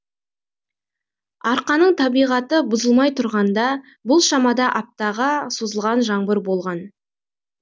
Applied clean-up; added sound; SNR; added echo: none; none; none; none.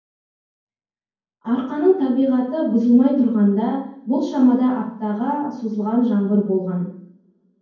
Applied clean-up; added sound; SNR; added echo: none; none; none; reverberation time 0.9 s.